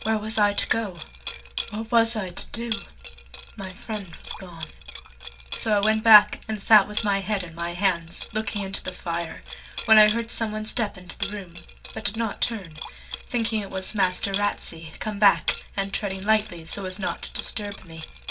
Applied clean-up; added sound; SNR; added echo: none; Liquid; 13 dB; reverberation time 0.2 s.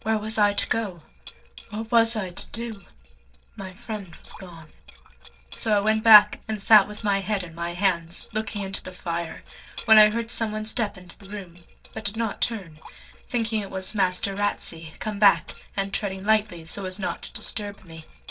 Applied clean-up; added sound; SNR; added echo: neural separator model SepFormer DNS4.